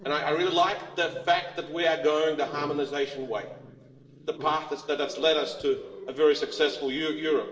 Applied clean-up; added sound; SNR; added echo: none; Growling; 18 dB; reverberation time 0.8 s.